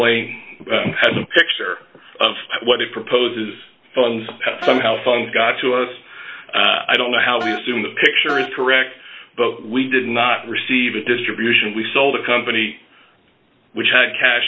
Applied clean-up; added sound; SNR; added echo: none; Wind instrument, woodwind instrument; 11 dB; none.